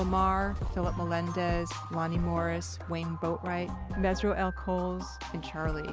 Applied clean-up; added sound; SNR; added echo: none; none; none; none.